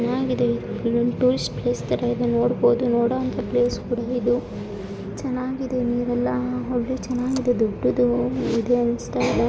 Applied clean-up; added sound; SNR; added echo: none; Car; 19 dB; none.